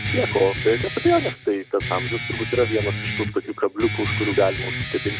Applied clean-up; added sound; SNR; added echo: none; Guitar; 5 dB; none.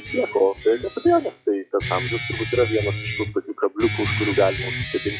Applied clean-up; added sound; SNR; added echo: classical method log-MMSE.